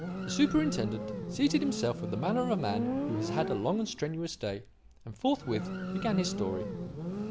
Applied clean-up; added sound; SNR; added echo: none; Motorcycle; 4 dB; none.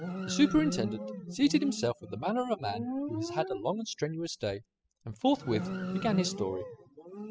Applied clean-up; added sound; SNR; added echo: classical method spectral subtraction.